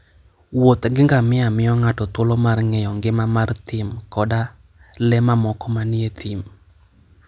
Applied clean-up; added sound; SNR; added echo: none; none; none; none.